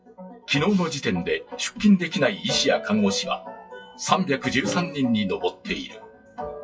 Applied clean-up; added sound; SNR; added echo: classical method WPE with log-MMSE.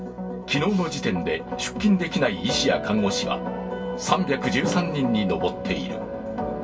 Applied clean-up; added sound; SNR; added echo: none; Drum; 17 dB; reverberation time 0.1 s.